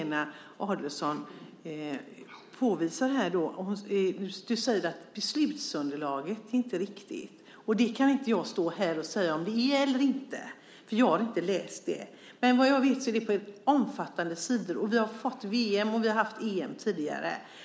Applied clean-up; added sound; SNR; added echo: none; none; none; none.